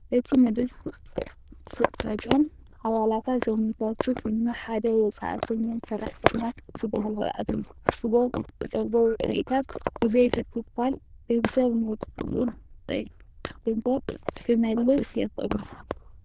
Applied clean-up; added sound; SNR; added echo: neural diffusion model UNIVERSE++.